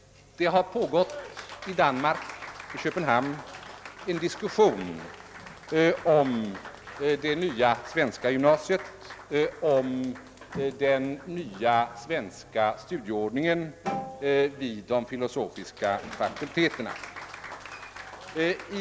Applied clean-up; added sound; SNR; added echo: none; Applause; 15 dB; none.